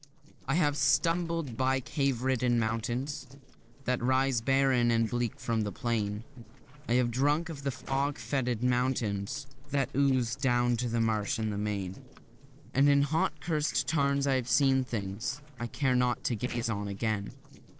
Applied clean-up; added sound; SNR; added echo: neural separator model SepFormer DNS4.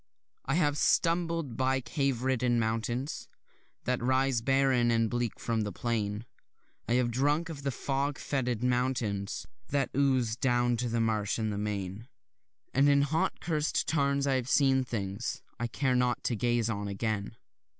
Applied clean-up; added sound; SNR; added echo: none; none; none; none.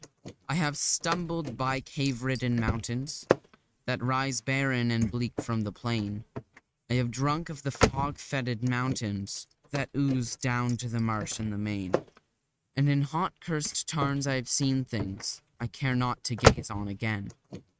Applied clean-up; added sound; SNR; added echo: neural mask model RNNoise.